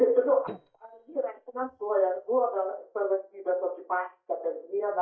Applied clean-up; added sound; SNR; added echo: neural mask model DeepFilterNet 3.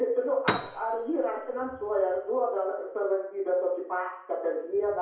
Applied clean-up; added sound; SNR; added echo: none; Piano; 3 dB; reverberation time 0.5 s.